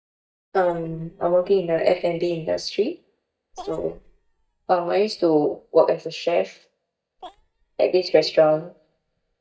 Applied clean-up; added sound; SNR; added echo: neural mask model DeepFilterNet 3.